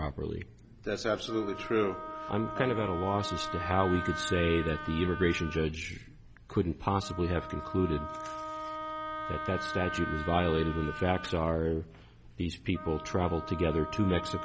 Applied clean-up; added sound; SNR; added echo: none; Wind instrument, woodwind instrument; 9 dB; none.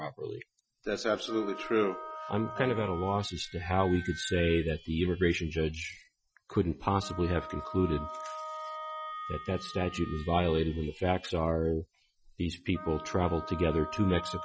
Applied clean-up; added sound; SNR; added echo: classical method Wiener filter.